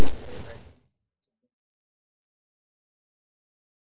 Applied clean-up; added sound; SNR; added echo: neural mask model DeepFilterNet 3.